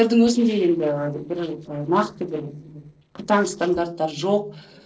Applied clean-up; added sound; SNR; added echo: neural separator model SepFormer DNS4.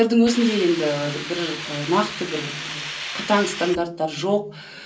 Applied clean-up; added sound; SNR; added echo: none; Hiss; 9 dB; reverberation time 0.3 s.